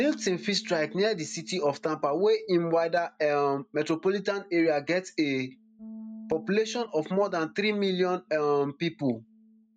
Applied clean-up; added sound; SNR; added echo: neural mask model RNNoise.